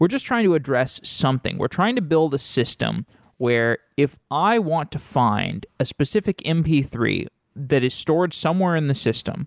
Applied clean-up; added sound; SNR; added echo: none; none; none; none.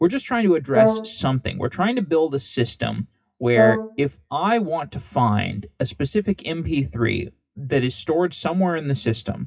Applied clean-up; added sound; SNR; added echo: classical method WPE with log-MMSE.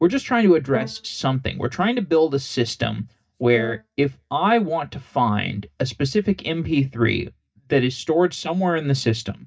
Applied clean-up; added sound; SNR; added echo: neural mask model DeepFilterNet 3.